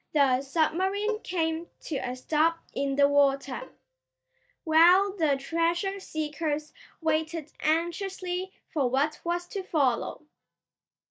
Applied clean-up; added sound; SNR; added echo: neural mask model DeepFilterNet 3.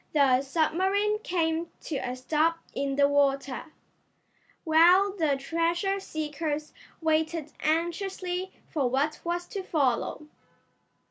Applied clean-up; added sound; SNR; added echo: none; none; none; none.